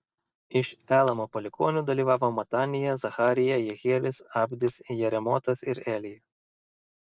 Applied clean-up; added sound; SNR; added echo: neural separator model SepFormer DNS4.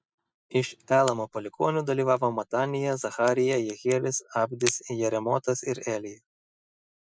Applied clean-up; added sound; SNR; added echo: classical method Wiener filter.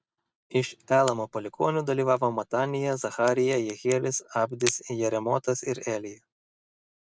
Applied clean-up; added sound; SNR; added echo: none; Crack; 15 dB; none.